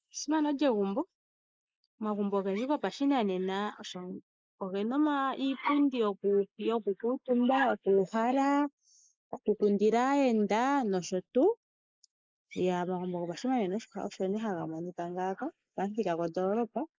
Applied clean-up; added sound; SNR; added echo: neural mask model Resemble Enhance denoiser.